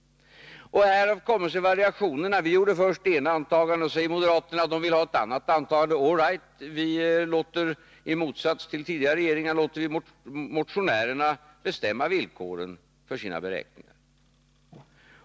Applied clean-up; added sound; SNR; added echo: none; none; none; none.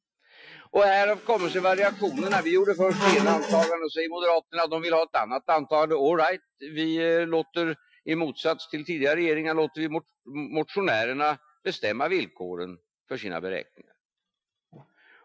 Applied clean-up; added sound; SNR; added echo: classical method Wiener filter.